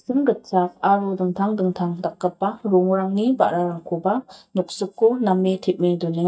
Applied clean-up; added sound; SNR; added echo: neural mask model DeepFilterNet 3.